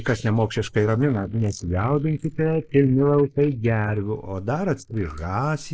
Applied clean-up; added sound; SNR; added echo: neural mask model Resemble Enhance denoiser.